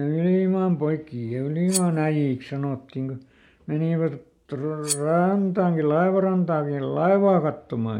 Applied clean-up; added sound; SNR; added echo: neural mask model Resemble Enhance denoiser.